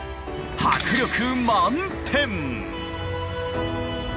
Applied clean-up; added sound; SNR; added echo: none; Piano + Thunder / Rain; 13 dB; none.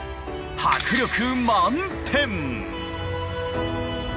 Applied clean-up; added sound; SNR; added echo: none; none; none; none.